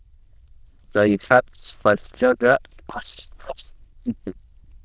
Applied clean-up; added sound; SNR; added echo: neural diffusion model UNIVERSE++.